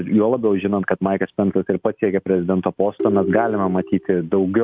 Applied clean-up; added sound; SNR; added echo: neural mask model RNNoise.